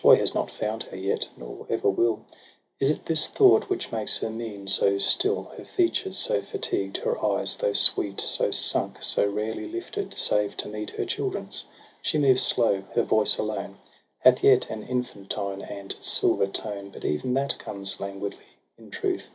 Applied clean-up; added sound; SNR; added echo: none; none; none; none.